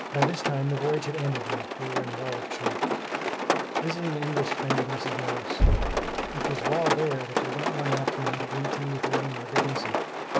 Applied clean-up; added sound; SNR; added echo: none; Knock + Rain; -4 dB; none.